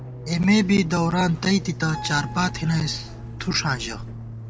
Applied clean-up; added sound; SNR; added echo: none; Keyboard (musical) + Fixed-wing aircraft, airplane; 12 dB; none.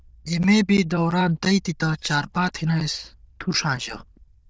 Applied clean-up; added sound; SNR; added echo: neural diffusion model UNIVERSE++.